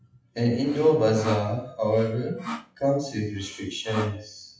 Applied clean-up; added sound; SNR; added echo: classical method WPE with log-MMSE.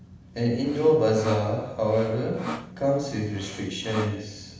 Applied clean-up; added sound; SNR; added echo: none; Sawing; 12 dB; reverberation time 1.1 s.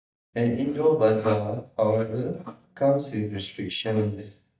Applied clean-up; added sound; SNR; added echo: neural mask model DeepFilterNet 3.